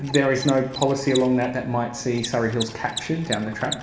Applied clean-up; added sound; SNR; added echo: none; Mechanisms; 12 dB; reverberation time 1.0 s.